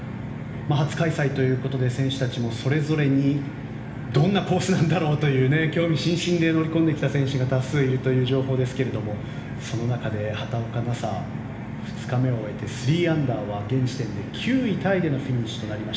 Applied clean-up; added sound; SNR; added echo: none; Bowed string instrument; 13 dB; reverberation time 1.1 s.